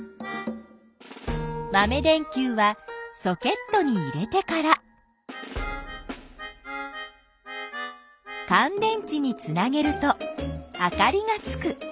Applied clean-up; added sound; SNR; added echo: none; none; none; none.